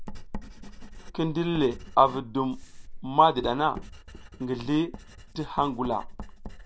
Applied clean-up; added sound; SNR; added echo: none; Writing; 12 dB; none.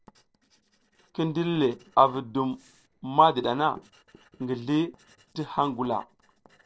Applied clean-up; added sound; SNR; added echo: neural separator model SepFormer DNS4.